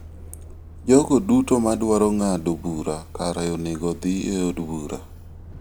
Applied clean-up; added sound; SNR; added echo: none; Truck; 16 dB; none.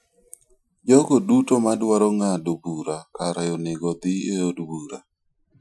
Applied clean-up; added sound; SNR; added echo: classical method Wiener filter.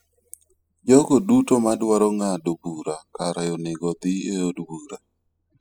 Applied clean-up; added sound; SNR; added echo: classical method spectral subtraction.